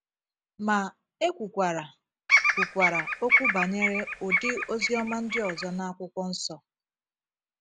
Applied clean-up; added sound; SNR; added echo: none; Bird vocalization, bird call, bird song; -5 dB; none.